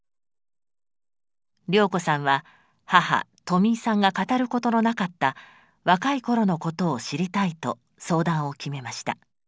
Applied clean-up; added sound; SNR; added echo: none; none; none; none.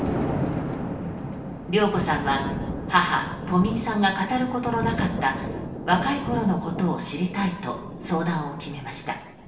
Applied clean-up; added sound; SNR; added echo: none; Thunder; 5 dB; reverberation time 1.1 s.